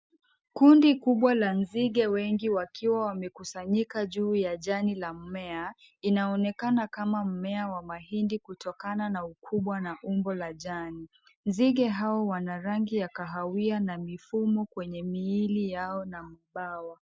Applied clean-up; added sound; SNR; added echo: none; none; none; none.